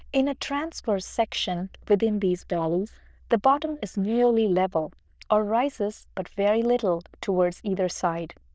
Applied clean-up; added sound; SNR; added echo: neural diffusion model UNIVERSE++.